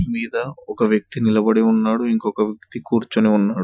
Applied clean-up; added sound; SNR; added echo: classical method Wiener filter.